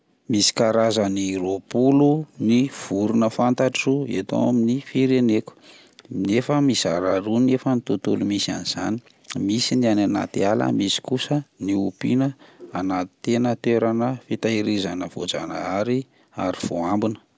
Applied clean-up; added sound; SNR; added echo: none; none; none; none.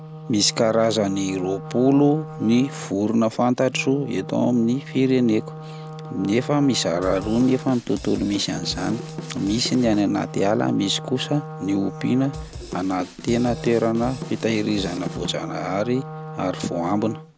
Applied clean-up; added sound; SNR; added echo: none; Wind instrument, woodwind instrument + Drum / Drum kit; 12 dB; none.